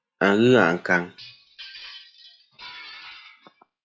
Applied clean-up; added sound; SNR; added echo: classical method log-MMSE.